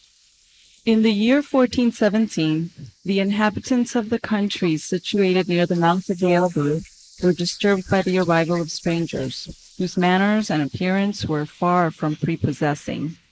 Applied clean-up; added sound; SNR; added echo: neural mask model Resemble Enhance denoiser.